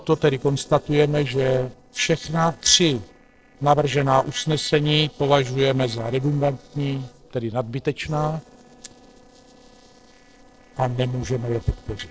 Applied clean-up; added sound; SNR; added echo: neural separator model SepFormer DNS4.